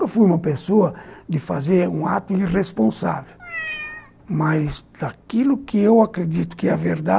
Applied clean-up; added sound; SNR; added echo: none; Meow; 12 dB; none.